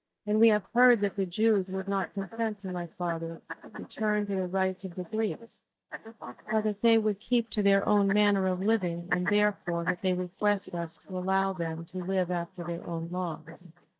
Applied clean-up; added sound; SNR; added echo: neural mask model DeepFilterNet 3.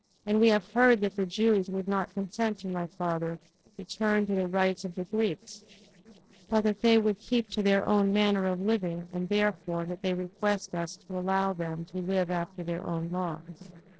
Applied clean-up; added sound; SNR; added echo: neural separator model SepFormer DNS4.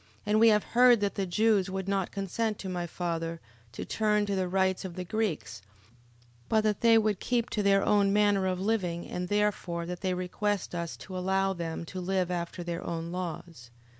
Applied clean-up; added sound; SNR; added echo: none; none; none; none.